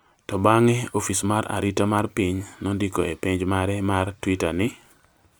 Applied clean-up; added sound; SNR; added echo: none; none; none; none.